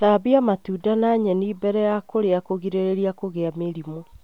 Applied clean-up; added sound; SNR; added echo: none; none; none; none.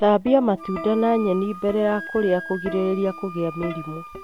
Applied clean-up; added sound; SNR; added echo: none; Wind instrument, woodwind instrument + Plucked string instrument; 13 dB; none.